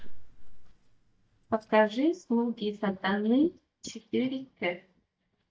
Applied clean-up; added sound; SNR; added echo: neural mask model DeepFilterNet 3.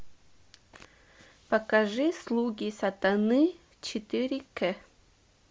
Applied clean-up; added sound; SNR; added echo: none; none; none; none.